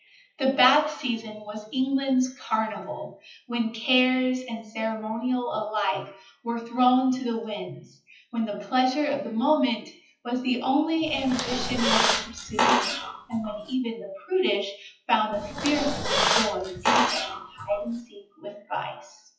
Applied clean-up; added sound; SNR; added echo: classical method WPE with log-MMSE.